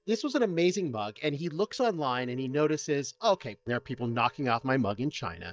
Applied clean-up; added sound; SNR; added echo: neural mask model DeepFilterNet 3.